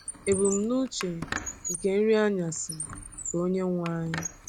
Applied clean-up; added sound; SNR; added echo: none; Squeak; 10 dB; none.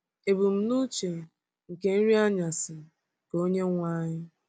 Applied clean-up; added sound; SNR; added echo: none; none; none; none.